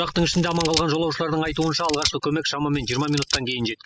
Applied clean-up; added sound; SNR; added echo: classical method spectral subtraction.